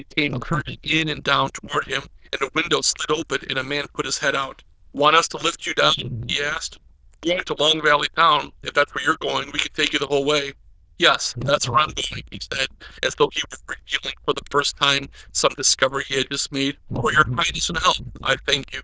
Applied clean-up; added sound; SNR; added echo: neural diffusion model UNIVERSE++.